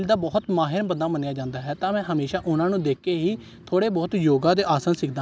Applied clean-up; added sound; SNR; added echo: none; none; none; none.